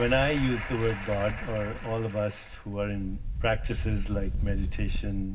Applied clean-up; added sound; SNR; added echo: none; Wind; 2 dB; reverberation time 0.4 s.